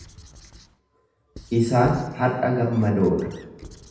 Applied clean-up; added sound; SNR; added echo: none; Squeak / Writing; 20 dB; reverberation time 0.9 s.